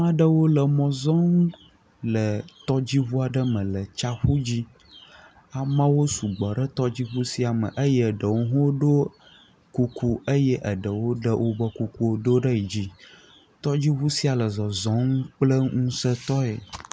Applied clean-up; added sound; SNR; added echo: none; none; none; none.